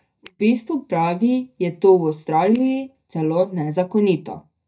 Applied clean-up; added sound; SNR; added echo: neural mask model DeepFilterNet 3.